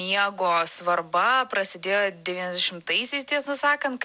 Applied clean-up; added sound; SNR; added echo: none; none; none; none.